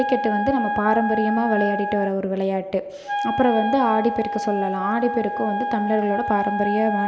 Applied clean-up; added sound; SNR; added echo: none; Wind instrument, woodwind instrument; 4 dB; none.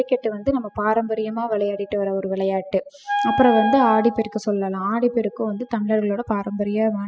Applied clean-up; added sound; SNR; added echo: classical method spectral subtraction.